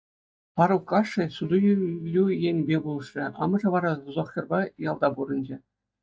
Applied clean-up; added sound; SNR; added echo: neural mask model DeepFilterNet 3.